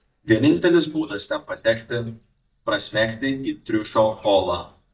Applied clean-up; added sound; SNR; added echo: neural mask model DeepFilterNet 3.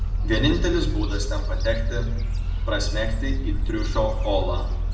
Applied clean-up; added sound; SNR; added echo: none; Gull, seagull; -4 dB; reverberation time 0.7 s.